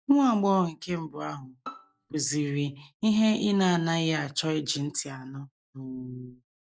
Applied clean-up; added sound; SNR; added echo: neural mask model DeepFilterNet 3.